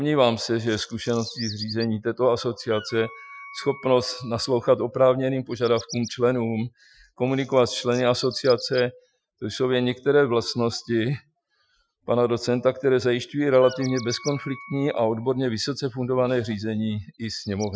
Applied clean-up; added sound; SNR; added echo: classical method Wiener filter.